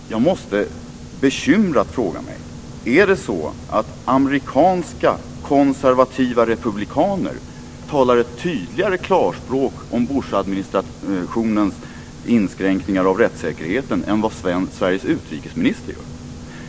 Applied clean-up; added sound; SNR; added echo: none; Boat, Water vehicle; 16 dB; none.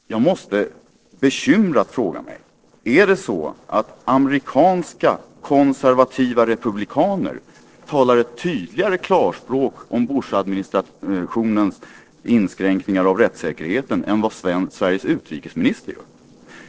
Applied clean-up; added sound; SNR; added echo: neural separator model SepFormer DNS4.